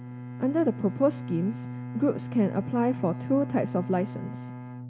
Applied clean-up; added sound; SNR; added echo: none; Bowed string instrument; 9 dB; none.